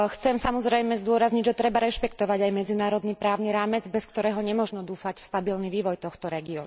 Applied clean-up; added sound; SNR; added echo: none; none; none; none.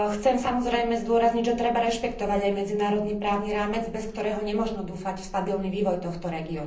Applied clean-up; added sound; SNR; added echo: none; Bark; 17 dB; reverberation time 0.6 s.